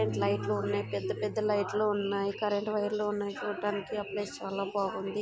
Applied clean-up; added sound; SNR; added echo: none; Piano; 12 dB; none.